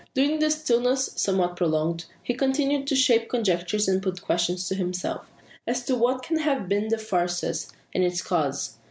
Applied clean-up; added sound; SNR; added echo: none; none; none; none.